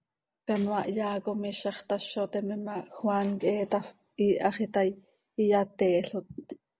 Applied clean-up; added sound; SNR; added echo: none; Tambourine; 10 dB; none.